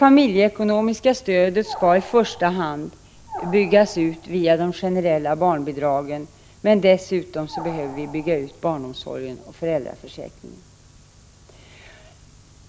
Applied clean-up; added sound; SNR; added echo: none; Animal; 15 dB; none.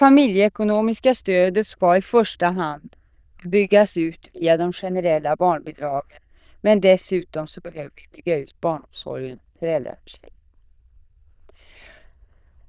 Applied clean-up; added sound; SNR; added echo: neural diffusion model UNIVERSE++.